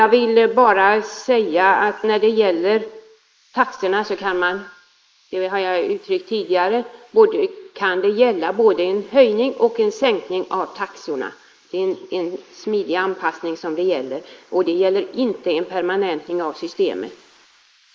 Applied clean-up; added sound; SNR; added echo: neural mask model Resemble Enhance denoiser.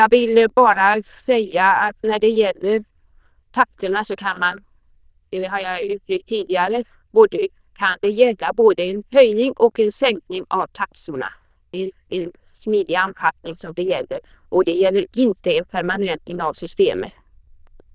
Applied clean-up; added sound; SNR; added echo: neural diffusion model UNIVERSE++.